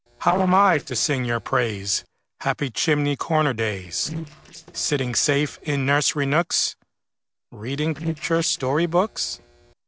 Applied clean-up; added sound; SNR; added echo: neural separator model SepFormer DNS4.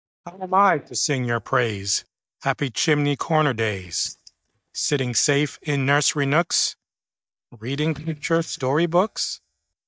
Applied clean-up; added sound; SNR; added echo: neural mask model DeepFilterNet 3.